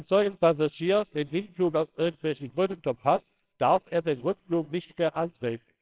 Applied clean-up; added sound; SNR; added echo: neural separator model SepFormer WHAMR!.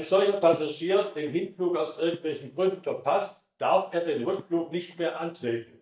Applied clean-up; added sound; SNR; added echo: neural mask model DeepFilterNet 3.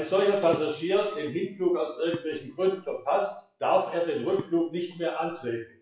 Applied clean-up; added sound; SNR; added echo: classical method WPE with log-MMSE.